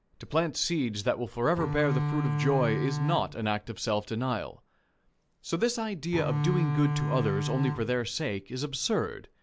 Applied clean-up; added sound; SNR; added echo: none; Bowed string instrument; 0 dB; none.